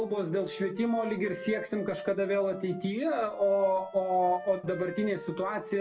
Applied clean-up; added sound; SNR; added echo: none; Wind instrument, woodwind instrument; 14 dB; reverberation time 0.2 s.